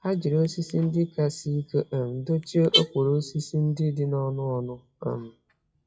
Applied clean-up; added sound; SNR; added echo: classical method WPE with log-MMSE.